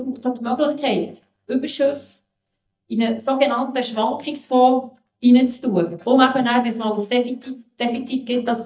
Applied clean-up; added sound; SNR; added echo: neural mask model DeepFilterNet 3.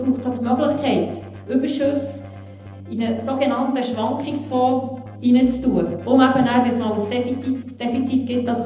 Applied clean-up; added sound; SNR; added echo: none; Keyboard (musical); 17 dB; reverberation time 0.8 s.